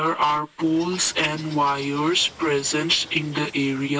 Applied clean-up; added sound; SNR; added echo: none; Water / Bird; 20 dB; none.